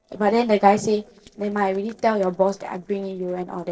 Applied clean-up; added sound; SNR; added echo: neural separator model SepFormer DNS4.